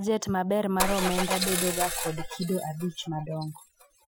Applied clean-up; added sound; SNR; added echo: classical method Wiener filter.